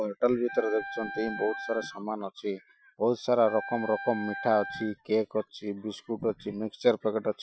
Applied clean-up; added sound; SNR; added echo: classical method Wiener filter.